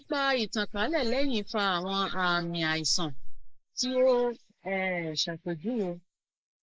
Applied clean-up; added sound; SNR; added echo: neural mask model Resemble Enhance denoiser.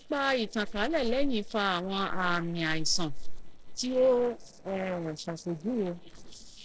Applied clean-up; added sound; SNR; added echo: neural separator model SepFormer DNS4.